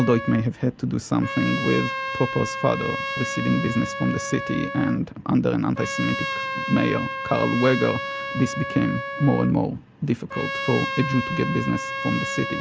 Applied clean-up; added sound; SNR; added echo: none; Trumpet; 6 dB; none.